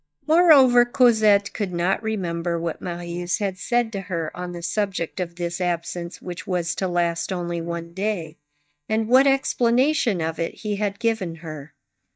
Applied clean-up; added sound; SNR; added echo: neural mask model DeepFilterNet 3.